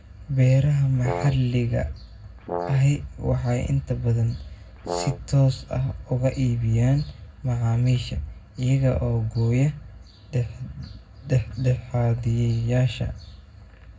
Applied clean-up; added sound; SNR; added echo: none; Brass instrument; 8 dB; reverberation time 0.3 s.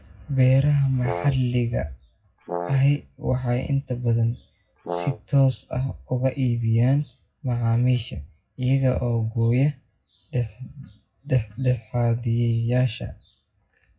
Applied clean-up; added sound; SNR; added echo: classical method WPE with log-MMSE.